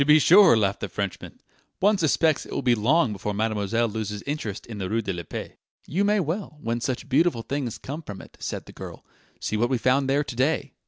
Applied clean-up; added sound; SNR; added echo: none; none; none; none.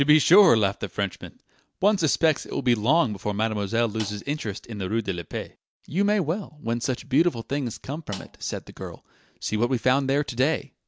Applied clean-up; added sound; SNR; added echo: none; Snare drum; 19 dB; none.